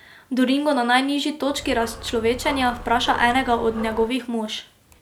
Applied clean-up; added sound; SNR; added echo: none; Dog; 13 dB; none.